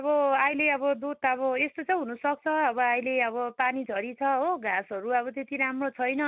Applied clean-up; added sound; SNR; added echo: none; none; none; none.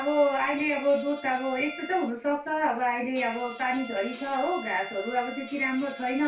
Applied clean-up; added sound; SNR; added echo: none; Bowed string instrument; 15 dB; reverberation time 0.3 s.